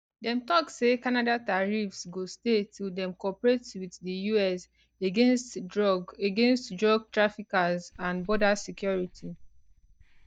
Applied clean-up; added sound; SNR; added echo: neural mask model DeepFilterNet 3.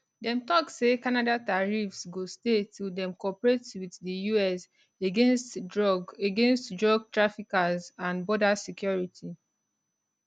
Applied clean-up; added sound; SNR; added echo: none; none; none; none.